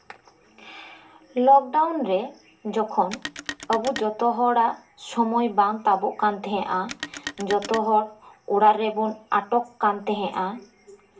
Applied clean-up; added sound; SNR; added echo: none; Telephone; 13 dB; reverberation time 0.3 s.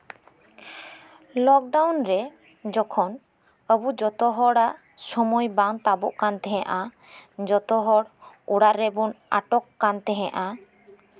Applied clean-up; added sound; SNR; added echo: none; none; none; none.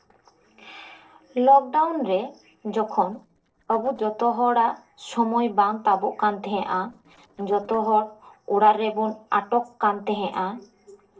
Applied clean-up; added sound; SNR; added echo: neural separator model SepFormer DNS4.